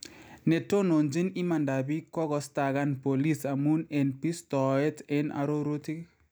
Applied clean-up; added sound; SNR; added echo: none; none; none; none.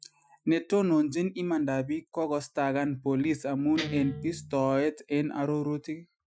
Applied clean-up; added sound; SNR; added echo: classical method Wiener filter.